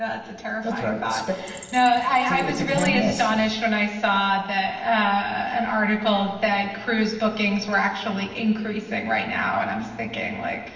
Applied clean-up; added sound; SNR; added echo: none; Keys jangling; 18 dB; reverberation time 1.2 s.